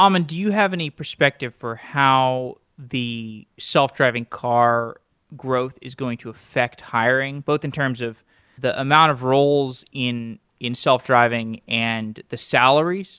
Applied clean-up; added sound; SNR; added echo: none; none; none; none.